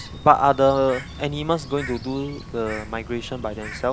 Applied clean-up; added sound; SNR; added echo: none; Bird; 14 dB; none.